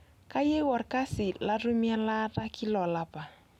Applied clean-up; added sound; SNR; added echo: none; none; none; none.